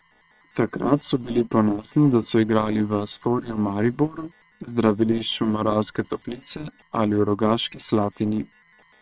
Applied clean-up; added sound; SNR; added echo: neural separator model SepFormer WHAM!.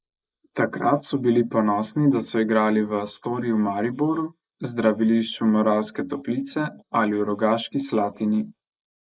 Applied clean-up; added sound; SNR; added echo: neural mask model Resemble Enhance denoiser.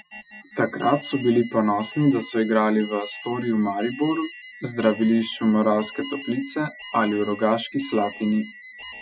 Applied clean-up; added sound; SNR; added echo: classical method Wiener filter.